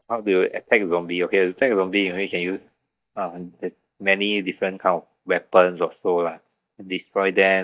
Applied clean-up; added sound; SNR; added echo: neural mask model DeepFilterNet 3.